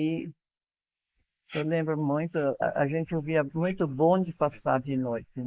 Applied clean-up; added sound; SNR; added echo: neural mask model Resemble Enhance denoiser.